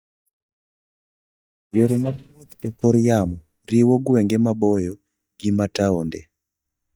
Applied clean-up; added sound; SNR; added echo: neural mask model DeepFilterNet 3.